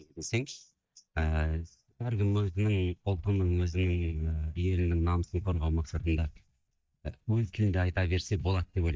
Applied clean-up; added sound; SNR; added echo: neural mask model DeepFilterNet 3.